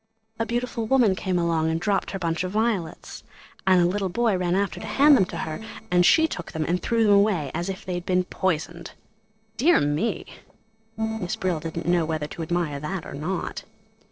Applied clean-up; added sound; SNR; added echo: neural separator model SepFormer DNS4.